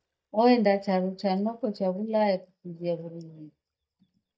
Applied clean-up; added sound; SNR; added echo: neural mask model DeepFilterNet 3.